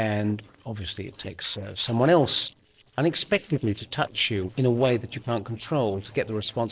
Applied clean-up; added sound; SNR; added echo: neural separator model SepFormer DNS4.